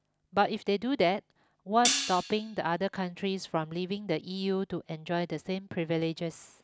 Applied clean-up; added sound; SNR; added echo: none; Hi-hat; 4 dB; none.